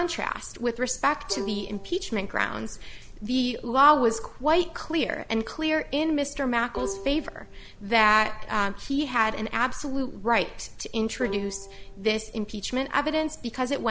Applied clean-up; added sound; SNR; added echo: none; Bowed string instrument; 15 dB; none.